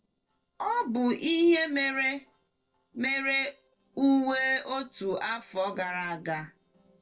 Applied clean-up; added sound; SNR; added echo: neural separator model SepFormer DNS4.